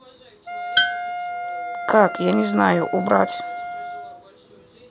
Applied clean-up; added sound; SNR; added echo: none; Tools + Wind instrument, woodwind instrument; 5 dB; none.